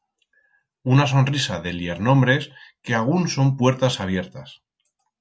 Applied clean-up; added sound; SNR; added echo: none; none; none; none.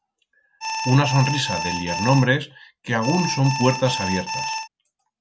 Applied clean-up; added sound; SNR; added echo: none; Alarm; 5 dB; none.